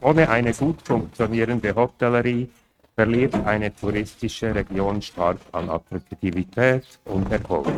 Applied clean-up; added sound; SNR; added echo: neural mask model RNNoise.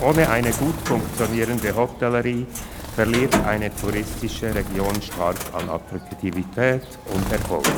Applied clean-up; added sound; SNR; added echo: none; Bird; 5 dB; none.